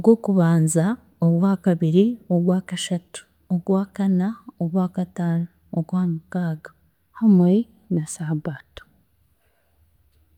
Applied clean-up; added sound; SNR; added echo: none; none; none; none.